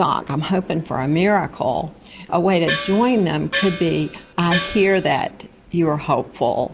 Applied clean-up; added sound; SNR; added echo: none; Gong; 7 dB; none.